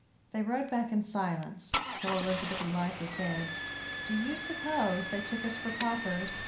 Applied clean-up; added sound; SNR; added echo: none; Engine starting / Car; 2 dB; reverberation time 0.5 s.